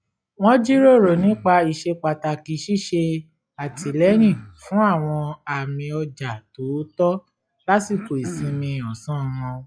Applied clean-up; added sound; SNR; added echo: classical method log-MMSE.